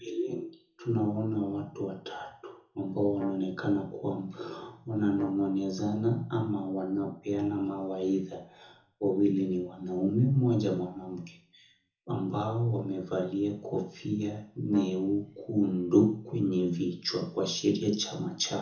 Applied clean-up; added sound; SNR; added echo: none; Brass instrument; 19 dB; reverberation time 0.5 s.